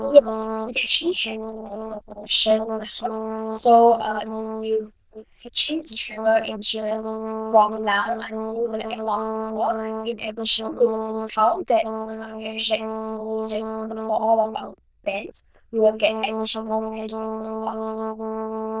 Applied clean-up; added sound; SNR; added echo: neural diffusion model UNIVERSE++.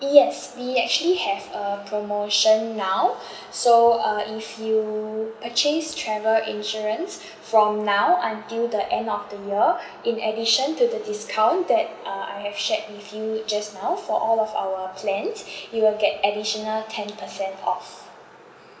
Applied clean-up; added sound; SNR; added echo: none; none; none; none.